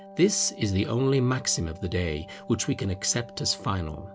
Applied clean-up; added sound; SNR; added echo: none; Wind instrument, woodwind instrument; 18 dB; none.